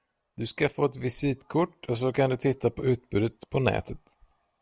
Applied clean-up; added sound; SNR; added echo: none; none; none; none.